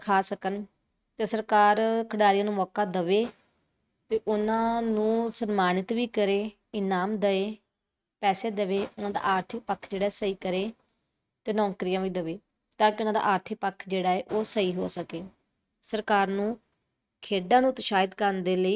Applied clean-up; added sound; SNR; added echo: neural mask model RNNoise.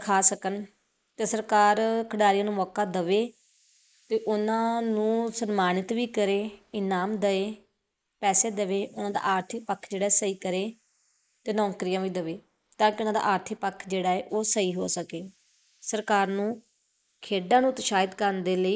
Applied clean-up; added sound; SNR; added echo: neural mask model Resemble Enhance denoiser.